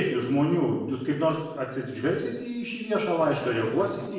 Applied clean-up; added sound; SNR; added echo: neural separator model SepFormer DNS4.